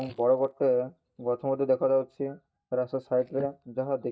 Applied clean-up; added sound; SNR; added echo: neural mask model DeepFilterNet 3.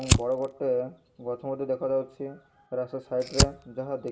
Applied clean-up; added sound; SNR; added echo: none; Fire; 0 dB; reverberation time 0.6 s.